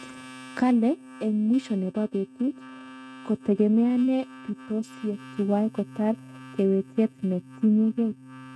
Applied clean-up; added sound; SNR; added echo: neural mask model RNNoise.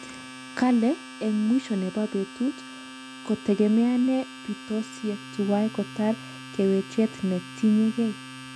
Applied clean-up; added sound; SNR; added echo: none; Domestic sounds, home sounds; 15 dB; none.